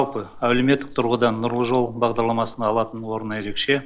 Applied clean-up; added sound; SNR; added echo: neural separator model SepFormer DNS4.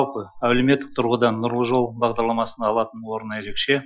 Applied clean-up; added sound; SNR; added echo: classical method Wiener filter.